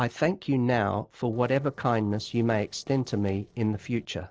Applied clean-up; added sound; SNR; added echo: neural separator model SepFormer DNS4.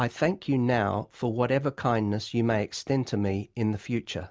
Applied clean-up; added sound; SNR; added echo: none; none; none; none.